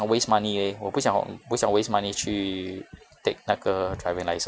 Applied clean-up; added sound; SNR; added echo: none; none; none; none.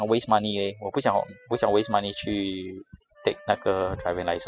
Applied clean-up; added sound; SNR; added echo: classical method spectral subtraction.